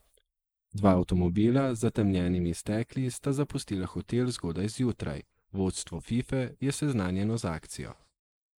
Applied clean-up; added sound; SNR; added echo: neural mask model Resemble Enhance denoiser.